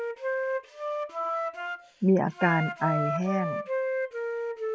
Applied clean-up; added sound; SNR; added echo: none; Wind instrument, woodwind instrument; 1 dB; none.